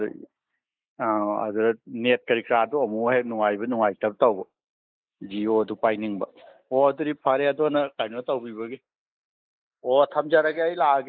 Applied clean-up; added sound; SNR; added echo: neural mask model Resemble Enhance denoiser.